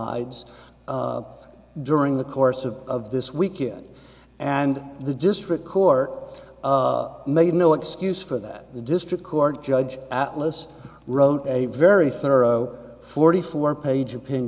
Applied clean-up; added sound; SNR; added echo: none; none; none; none.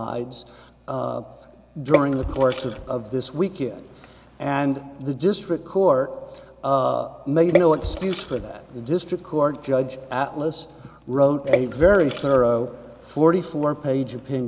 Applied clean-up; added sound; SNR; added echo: none; Water / Splash, splatter; 8 dB; none.